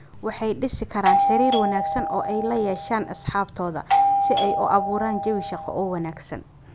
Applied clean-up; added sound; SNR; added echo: none; Doorbell; -2 dB; none.